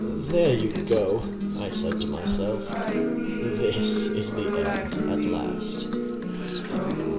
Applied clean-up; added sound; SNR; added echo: none; Acoustic guitar; -1 dB; reverberation time 0.6 s.